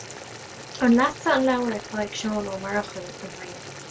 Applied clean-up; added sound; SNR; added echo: none; Boiling; 13 dB; none.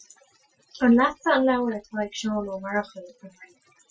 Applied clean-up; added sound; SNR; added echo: classical method Wiener filter.